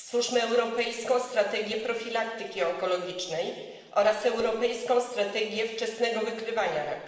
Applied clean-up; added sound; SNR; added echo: none; none; none; reverberation time 1.2 s.